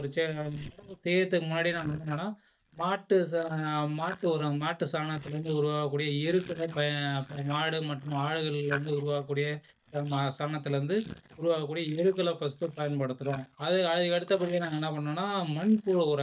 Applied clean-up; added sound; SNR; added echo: neural mask model DeepFilterNet 3.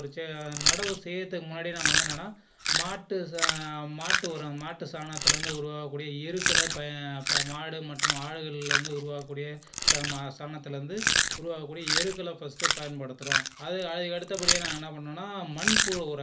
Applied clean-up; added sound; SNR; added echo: none; Chewing, mastication; -5 dB; reverberation time 0.3 s.